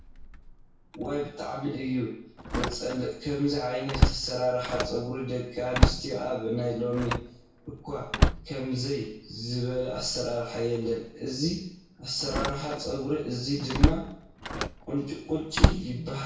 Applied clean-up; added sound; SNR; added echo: none; Slam; 0 dB; reverberation time 0.6 s.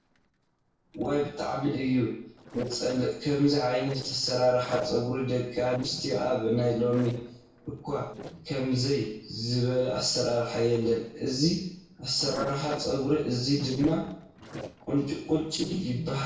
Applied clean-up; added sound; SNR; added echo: neural separator model SepFormer DNS4.